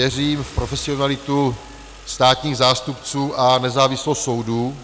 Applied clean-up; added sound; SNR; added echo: none; Engine starting / Car; 20 dB; none.